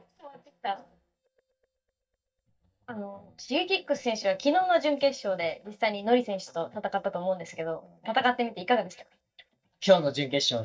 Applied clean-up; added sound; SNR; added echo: neural mask model DeepFilterNet 3.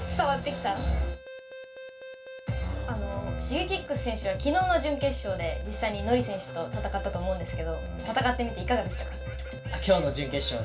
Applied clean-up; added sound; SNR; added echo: none; Alarm; 14 dB; reverberation time 0.2 s.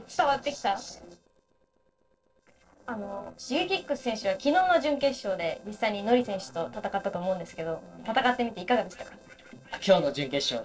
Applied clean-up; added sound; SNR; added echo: neural separator model SepFormer DNS4.